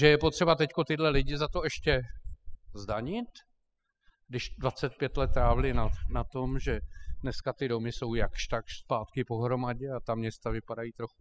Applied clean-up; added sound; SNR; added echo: classical method spectral subtraction.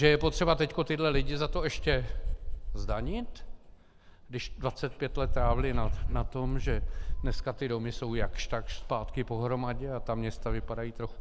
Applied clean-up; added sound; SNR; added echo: none; Dog; 0 dB; none.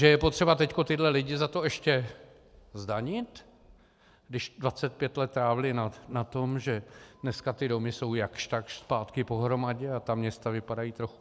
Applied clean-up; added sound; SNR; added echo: none; none; none; none.